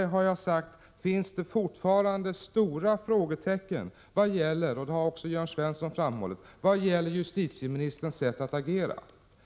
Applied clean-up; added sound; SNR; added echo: none; none; none; none.